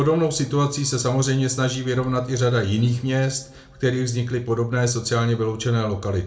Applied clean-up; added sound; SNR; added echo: none; none; none; reverberation time 0.3 s.